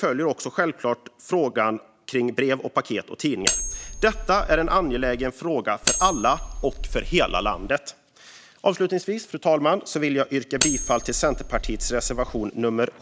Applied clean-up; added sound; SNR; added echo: none; Cutlery, silverware; 4 dB; none.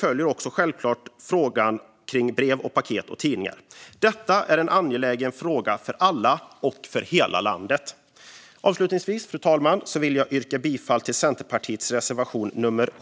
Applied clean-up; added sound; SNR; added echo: none; none; none; none.